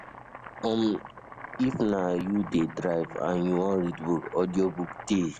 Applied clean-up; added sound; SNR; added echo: none; Boiling; 16 dB; none.